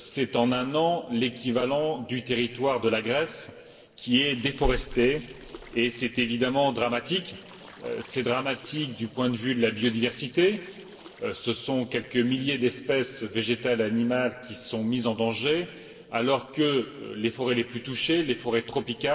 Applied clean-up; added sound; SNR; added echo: neural separator model SepFormer DNS4.